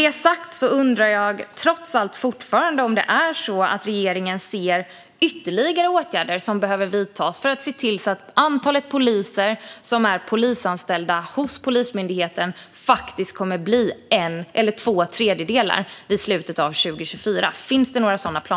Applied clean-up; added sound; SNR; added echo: none; none; none; none.